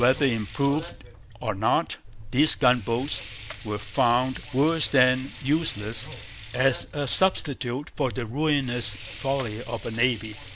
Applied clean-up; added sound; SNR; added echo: none; Sink (filling or washing) / Water; 12 dB; none.